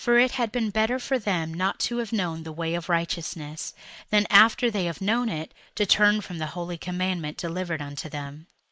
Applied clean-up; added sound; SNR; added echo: neural mask model Resemble Enhance denoiser.